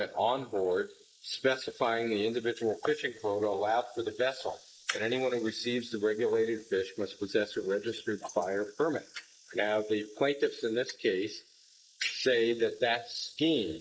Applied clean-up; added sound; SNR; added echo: neural mask model Resemble Enhance denoiser.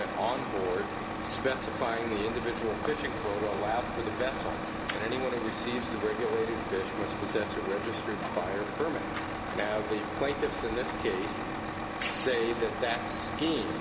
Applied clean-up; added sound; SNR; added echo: none; Truck; 2 dB; none.